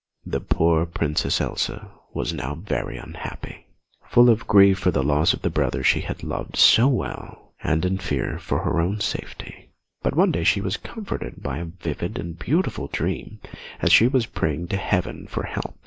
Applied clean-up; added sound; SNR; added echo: none; none; none; none.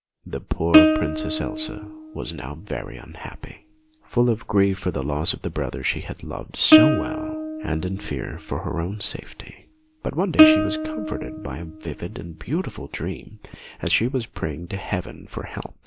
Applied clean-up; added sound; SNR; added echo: none; Plucked string instrument; -3 dB; none.